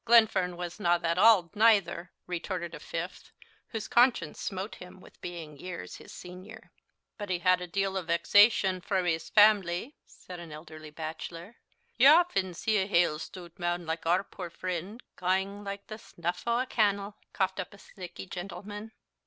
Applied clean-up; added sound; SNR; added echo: none; none; none; none.